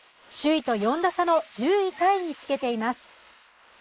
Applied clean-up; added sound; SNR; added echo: neural mask model Resemble Enhance denoiser.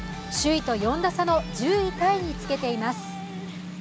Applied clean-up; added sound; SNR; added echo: none; none; none; none.